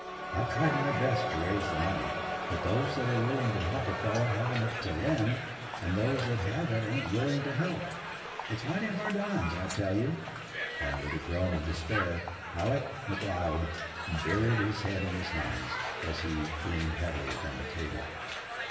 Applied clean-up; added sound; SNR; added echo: none; Crowd; 5 dB; reverberation time 1.4 s.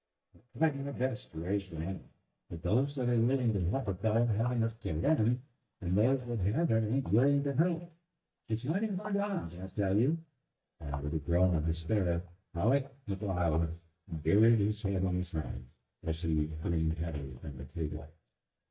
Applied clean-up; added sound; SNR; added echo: neural mask model DeepFilterNet 3.